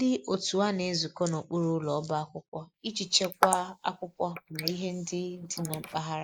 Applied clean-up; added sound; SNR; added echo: neural mask model Resemble Enhance denoiser.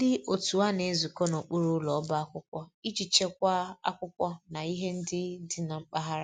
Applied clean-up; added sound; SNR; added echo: none; none; none; none.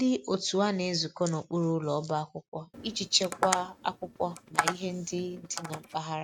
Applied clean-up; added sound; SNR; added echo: neural mask model RNNoise.